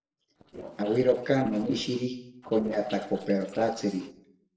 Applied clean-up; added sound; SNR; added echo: neural separator model SepFormer DNS4.